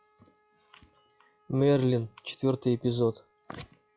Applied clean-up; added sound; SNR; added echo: classical method log-MMSE.